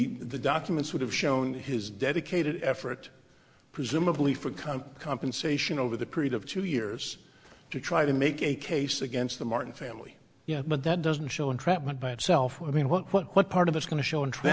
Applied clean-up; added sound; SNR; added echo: none; none; none; none.